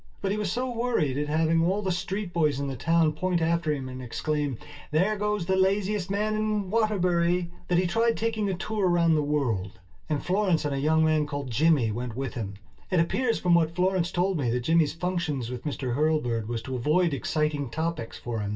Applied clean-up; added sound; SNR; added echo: none; none; none; reverberation time 0.2 s.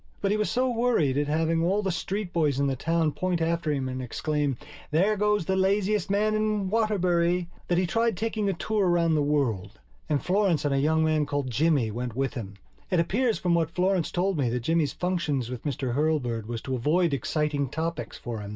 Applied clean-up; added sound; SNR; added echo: none; none; none; none.